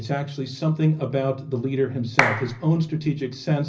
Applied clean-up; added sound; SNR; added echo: none; Clapping; 3 dB; reverberation time 0.4 s.